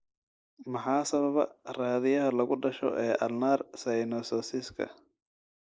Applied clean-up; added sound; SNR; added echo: neural mask model Resemble Enhance denoiser.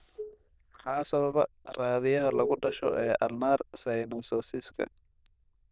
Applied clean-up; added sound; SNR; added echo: neural diffusion model UNIVERSE++.